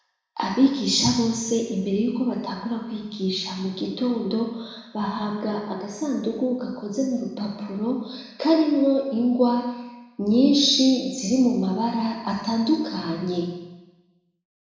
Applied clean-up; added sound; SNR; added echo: none; none; none; reverberation time 1.0 s.